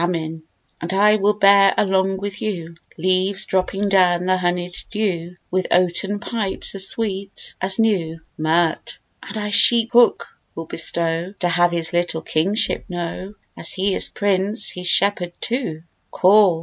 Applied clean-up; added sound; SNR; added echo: none; none; none; none.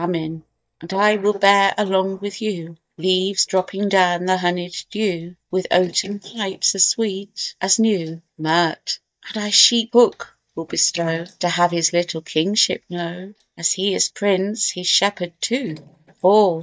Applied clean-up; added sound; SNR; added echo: neural mask model DeepFilterNet 3.